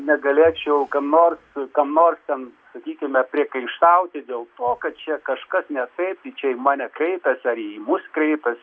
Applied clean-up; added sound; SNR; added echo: none; none; none; none.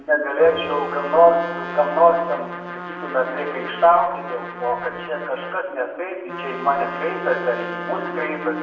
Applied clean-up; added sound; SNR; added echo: none; Trumpet; 11 dB; reverberation time 1.0 s.